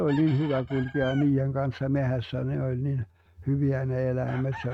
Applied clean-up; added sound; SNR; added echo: neural mask model RNNoise.